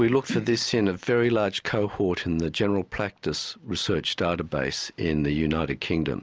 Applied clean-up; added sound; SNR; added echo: none; none; none; none.